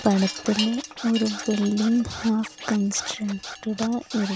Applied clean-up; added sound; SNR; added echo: none; Scratching (performance technique) + Wind chime; 11 dB; none.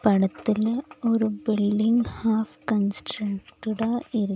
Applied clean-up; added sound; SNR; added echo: none; none; none; none.